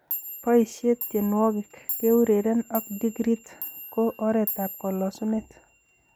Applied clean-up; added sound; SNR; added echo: none; Clock; 13 dB; none.